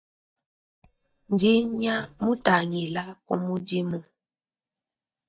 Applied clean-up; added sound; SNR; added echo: neural mask model DeepFilterNet 3.